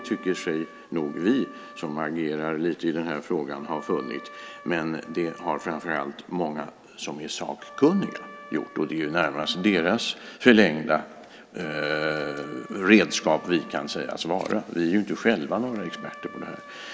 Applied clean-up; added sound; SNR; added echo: none; Trumpet; 20 dB; none.